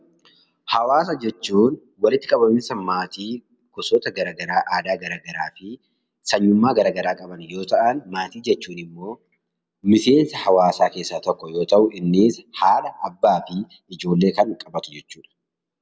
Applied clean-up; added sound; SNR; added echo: none; none; none; none.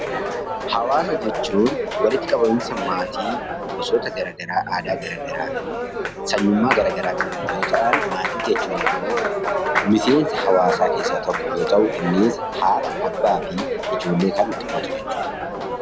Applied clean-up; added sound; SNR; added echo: none; Applause; 2 dB; none.